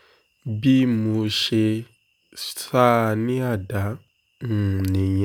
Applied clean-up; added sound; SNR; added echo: none; none; none; none.